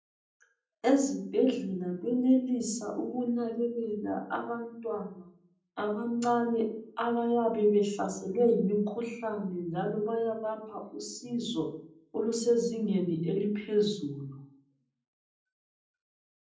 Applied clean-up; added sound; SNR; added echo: none; none; none; reverberation time 0.6 s.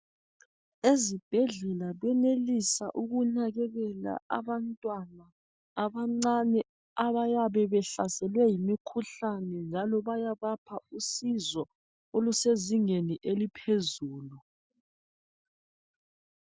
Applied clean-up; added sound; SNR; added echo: none; none; none; none.